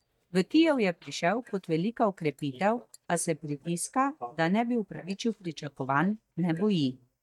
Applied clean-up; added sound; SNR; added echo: neural mask model DeepFilterNet 3.